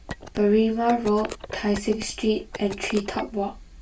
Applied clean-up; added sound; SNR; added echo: none; Telephone; 14 dB; reverberation time 0.2 s.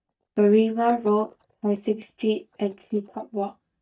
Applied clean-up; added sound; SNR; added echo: neural mask model DeepFilterNet 3.